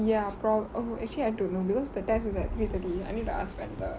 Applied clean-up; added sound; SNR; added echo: none; none; none; none.